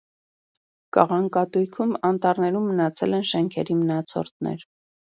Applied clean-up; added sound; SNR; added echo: none; none; none; none.